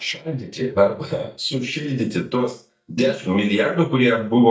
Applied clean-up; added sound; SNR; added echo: neural mask model DeepFilterNet 3.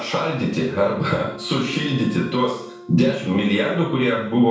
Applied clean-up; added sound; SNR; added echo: none; Wind instrument, woodwind instrument; 19 dB; reverberation time 0.6 s.